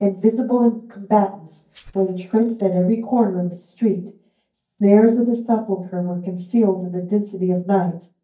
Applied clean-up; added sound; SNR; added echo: neural mask model DeepFilterNet 3.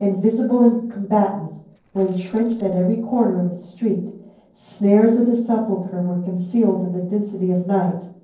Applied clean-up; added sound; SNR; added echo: neural separator model SepFormer DNS4.